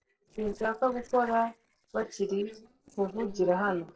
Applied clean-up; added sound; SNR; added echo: neural separator model SepFormer DNS4.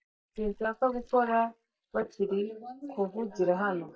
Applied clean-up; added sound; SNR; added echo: neural mask model DeepFilterNet 3.